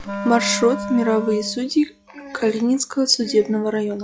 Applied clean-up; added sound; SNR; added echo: classical method log-MMSE.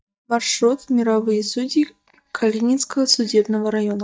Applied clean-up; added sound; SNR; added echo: neural mask model DeepFilterNet 3.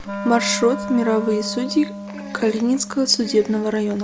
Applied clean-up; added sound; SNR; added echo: none; Wind instrument, woodwind instrument; 11 dB; none.